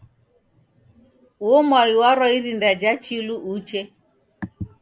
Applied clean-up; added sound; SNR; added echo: none; none; none; none.